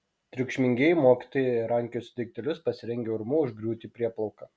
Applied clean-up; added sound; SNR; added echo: none; none; none; none.